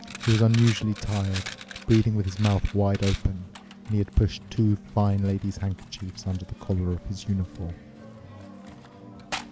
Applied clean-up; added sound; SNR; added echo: none; Coin (dropping); 15 dB; none.